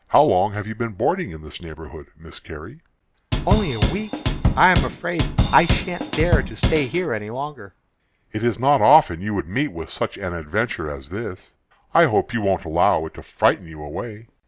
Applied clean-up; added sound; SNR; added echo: none; Drum / Drum kit; -1 dB; none.